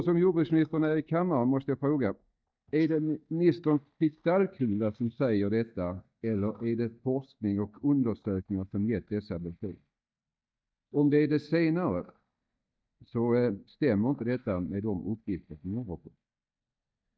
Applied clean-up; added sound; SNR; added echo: neural mask model DeepFilterNet 3.